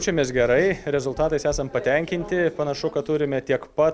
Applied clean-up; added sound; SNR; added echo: none; none; none; none.